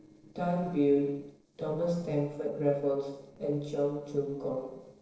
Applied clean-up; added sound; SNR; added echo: neural separator model SepFormer DNS4.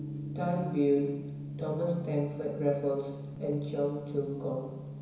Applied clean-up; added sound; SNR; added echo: none; Gong; 8 dB; reverberation time 1.0 s.